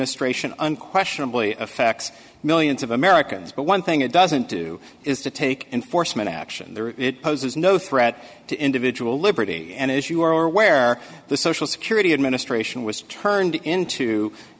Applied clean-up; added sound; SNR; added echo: none; none; none; none.